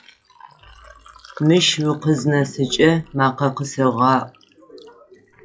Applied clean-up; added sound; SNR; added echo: classical method log-MMSE.